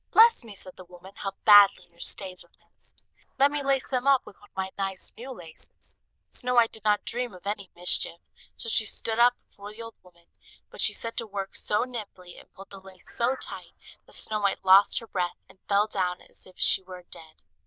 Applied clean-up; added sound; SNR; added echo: neural diffusion model UNIVERSE++.